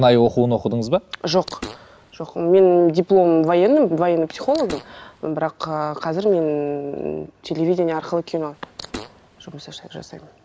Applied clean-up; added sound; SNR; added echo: none; Fart; 18 dB; none.